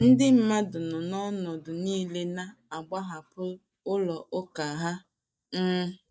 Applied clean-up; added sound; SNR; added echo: neural mask model DeepFilterNet 3.